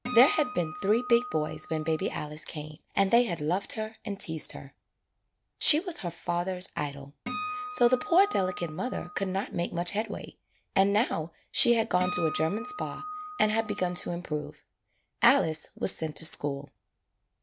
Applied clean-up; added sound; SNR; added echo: none; Acoustic guitar; 9 dB; none.